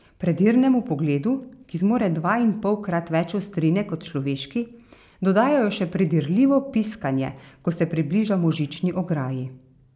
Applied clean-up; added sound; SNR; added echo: none; none; none; none.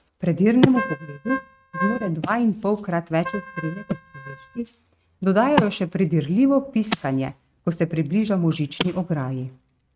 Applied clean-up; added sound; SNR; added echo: neural mask model RNNoise.